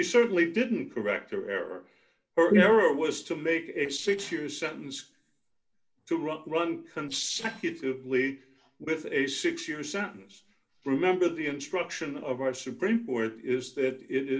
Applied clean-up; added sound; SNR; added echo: neural separator model SepFormer DNS4.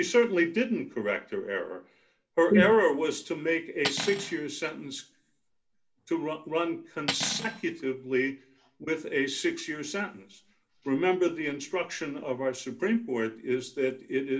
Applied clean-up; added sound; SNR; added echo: none; Cutlery, silverware; 10 dB; reverberation time 0.3 s.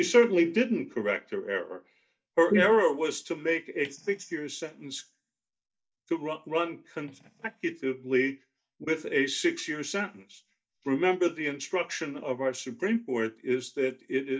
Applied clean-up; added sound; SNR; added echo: neural mask model DeepFilterNet 3.